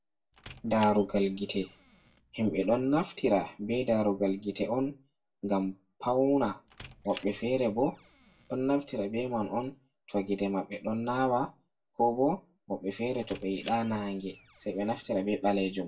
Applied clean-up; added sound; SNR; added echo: none; Squeak; 18 dB; reverberation time 0.2 s.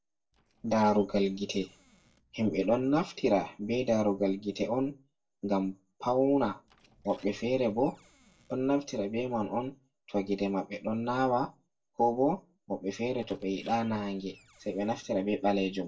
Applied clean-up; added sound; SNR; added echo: neural separator model SepFormer DNS4.